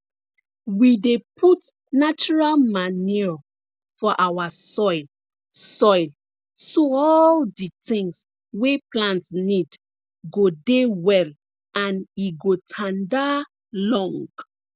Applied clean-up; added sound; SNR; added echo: none; none; none; none.